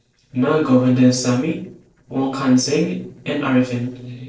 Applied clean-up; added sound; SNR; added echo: neural separator model SepFormer DNS4.